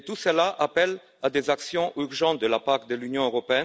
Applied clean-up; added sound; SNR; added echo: none; none; none; none.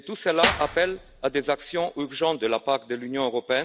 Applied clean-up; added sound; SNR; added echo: none; Clapping / Drum kit; 5 dB; none.